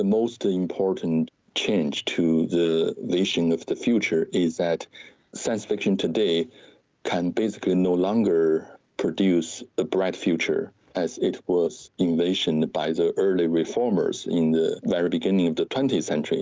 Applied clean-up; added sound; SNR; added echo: none; none; none; none.